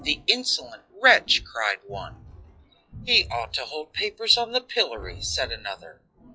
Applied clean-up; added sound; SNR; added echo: classical method log-MMSE.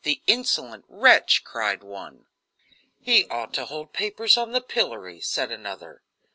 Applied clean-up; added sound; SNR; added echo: none; none; none; none.